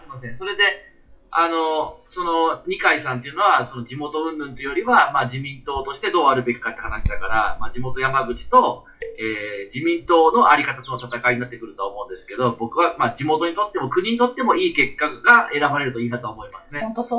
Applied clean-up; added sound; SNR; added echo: classical method WPE with log-MMSE.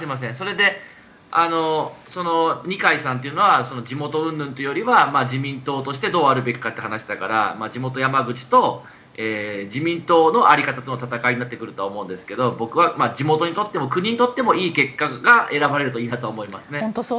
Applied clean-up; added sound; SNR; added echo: none; none; none; none.